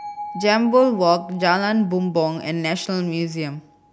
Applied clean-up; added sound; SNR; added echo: none; Bell; 17 dB; none.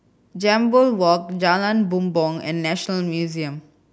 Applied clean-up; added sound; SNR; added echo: none; none; none; none.